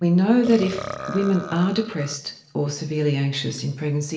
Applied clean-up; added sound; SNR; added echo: none; Burping, eructation; 14 dB; reverberation time 0.6 s.